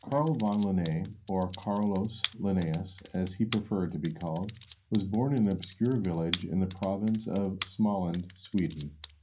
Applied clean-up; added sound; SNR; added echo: none; Computer keyboard; 15 dB; reverberation time 0.3 s.